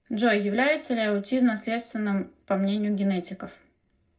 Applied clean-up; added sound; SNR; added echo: neural separator model SepFormer DNS4.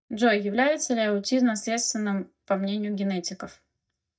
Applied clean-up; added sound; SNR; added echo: neural mask model DeepFilterNet 3.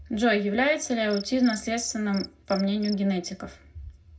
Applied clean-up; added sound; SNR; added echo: none; Cricket; 19 dB; reverberation time 0.2 s.